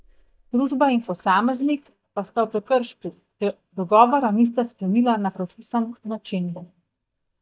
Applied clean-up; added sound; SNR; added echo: neural mask model DeepFilterNet 3.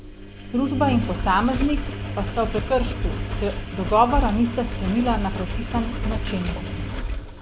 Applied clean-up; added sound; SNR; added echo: none; Engine; 3 dB; none.